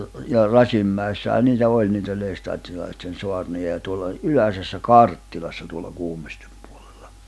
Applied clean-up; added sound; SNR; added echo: none; none; none; none.